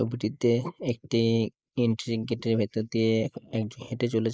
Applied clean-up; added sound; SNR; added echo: neural mask model Resemble Enhance denoiser.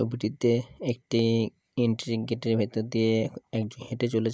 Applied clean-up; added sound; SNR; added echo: none; none; none; none.